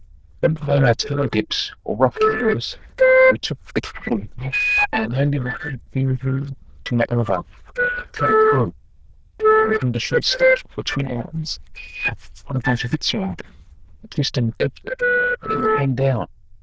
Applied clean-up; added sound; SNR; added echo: neural diffusion model UNIVERSE++.